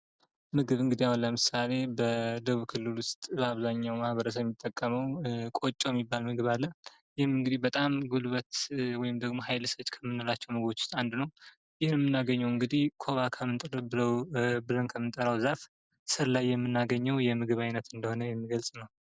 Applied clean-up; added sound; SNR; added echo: none; none; none; none.